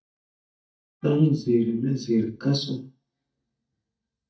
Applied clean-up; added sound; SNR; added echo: neural mask model DeepFilterNet 3.